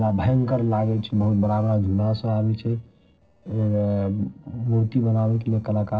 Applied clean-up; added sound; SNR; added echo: neural separator model SepFormer DNS4.